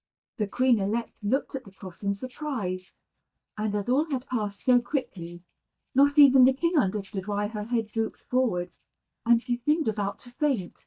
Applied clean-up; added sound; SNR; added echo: neural mask model DeepFilterNet 3.